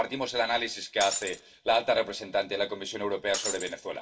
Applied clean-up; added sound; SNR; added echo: none; Shatter; 5 dB; reverberation time 0.2 s.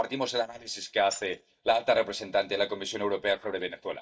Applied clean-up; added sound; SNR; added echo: neural mask model DeepFilterNet 3.